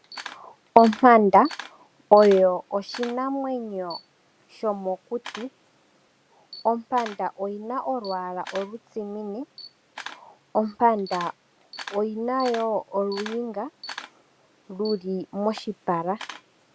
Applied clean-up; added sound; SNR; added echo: none; Camera; 18 dB; none.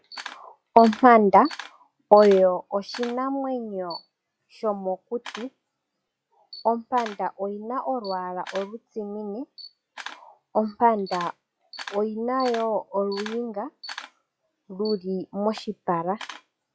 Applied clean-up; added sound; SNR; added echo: classical method log-MMSE.